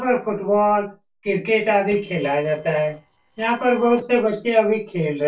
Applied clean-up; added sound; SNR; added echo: neural separator model SepFormer DNS4.